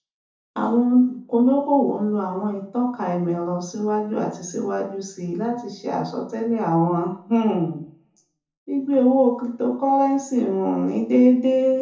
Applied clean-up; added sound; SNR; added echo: none; none; none; reverberation time 0.6 s.